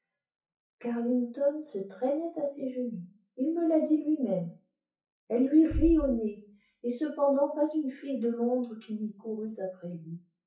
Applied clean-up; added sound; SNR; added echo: classical method WPE with log-MMSE.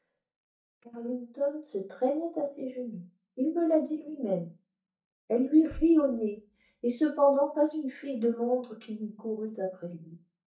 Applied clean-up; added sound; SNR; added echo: neural mask model DeepFilterNet 3.